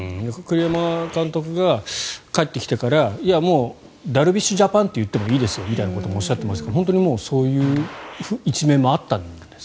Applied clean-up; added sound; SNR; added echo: none; Gunshot, gunfire; 17 dB; none.